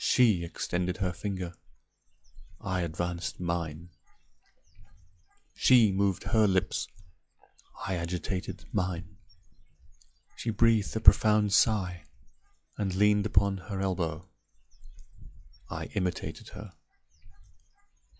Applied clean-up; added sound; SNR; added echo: classical method log-MMSE.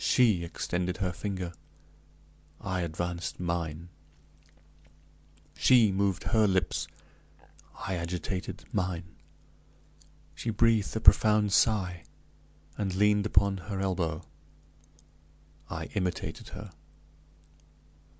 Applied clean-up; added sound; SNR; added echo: none; none; none; none.